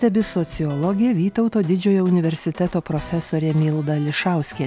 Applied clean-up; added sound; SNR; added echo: none; none; none; none.